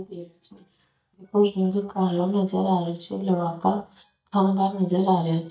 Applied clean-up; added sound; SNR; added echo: neural mask model DeepFilterNet 3.